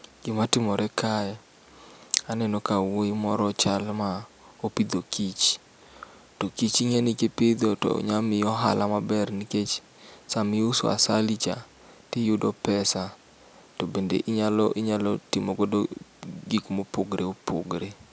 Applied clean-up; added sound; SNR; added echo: none; none; none; none.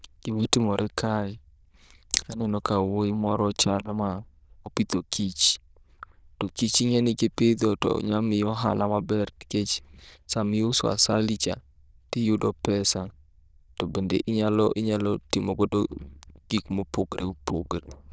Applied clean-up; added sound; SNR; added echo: neural diffusion model UNIVERSE++.